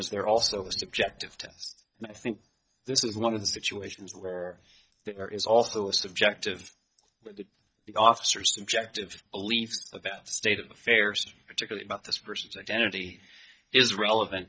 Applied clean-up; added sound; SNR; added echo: neural mask model DeepFilterNet 3.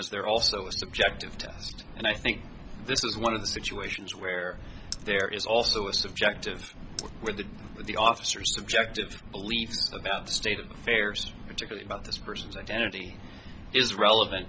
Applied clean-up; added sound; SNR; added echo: none; Keys jangling; 17 dB; none.